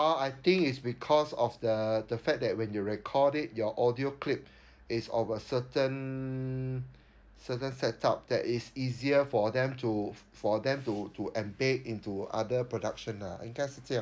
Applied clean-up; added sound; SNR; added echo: none; none; none; none.